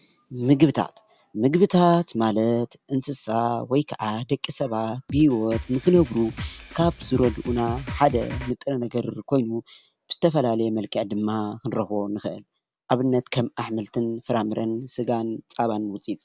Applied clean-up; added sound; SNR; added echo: none; Drum kit; 10 dB; none.